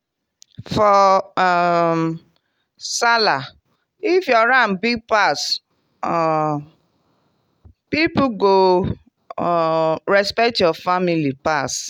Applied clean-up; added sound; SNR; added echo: none; none; none; none.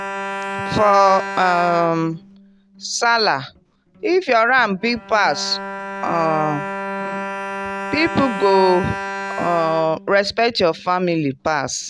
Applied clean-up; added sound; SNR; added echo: none; Bowed string instrument; 10 dB; none.